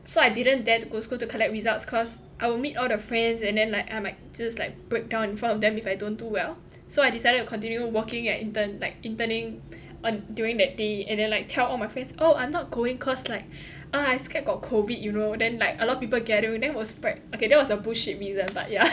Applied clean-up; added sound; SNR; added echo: none; none; none; none.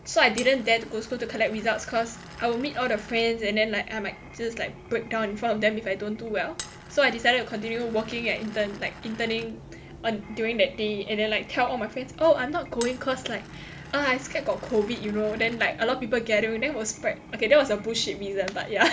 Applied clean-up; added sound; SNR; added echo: none; Glass; 20 dB; none.